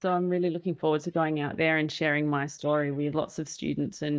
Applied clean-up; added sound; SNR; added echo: neural mask model DeepFilterNet 3.